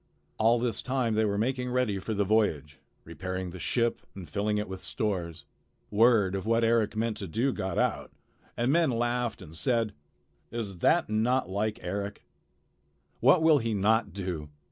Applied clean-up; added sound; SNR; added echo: none; none; none; none.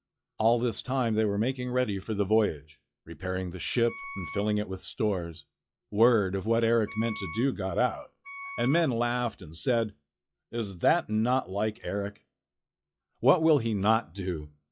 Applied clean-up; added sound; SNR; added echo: classical method log-MMSE.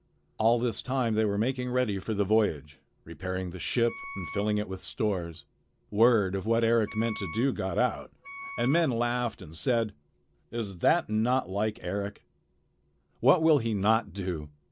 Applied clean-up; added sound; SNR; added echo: none; Wind instrument, woodwind instrument; 14 dB; none.